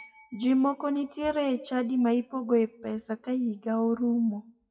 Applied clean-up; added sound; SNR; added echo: classical method WPE with log-MMSE.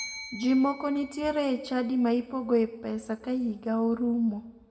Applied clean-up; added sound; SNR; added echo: none; Bell; 19 dB; reverberation time 1.2 s.